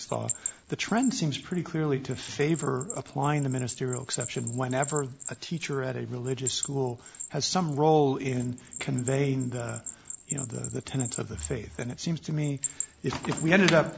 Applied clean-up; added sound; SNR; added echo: none; Bell; 11 dB; none.